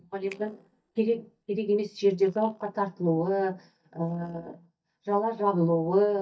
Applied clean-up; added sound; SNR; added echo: neural mask model DeepFilterNet 3.